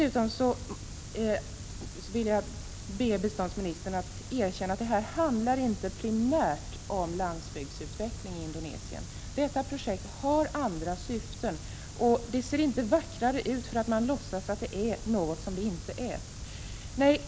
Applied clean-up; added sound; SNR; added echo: none; none; none; none.